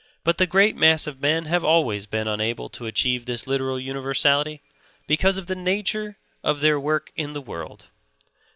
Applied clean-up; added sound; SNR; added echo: none; none; none; none.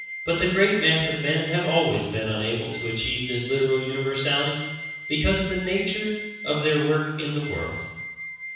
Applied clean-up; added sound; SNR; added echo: none; Wind instrument, woodwind instrument; 12 dB; reverberation time 1.1 s.